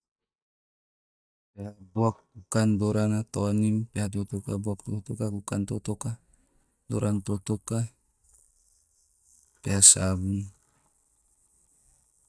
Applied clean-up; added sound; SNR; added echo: neural mask model DeepFilterNet 3.